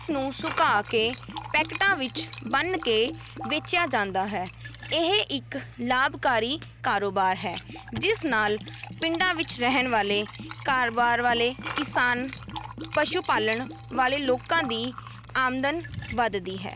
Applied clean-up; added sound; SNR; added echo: none; Liquid; 12 dB; none.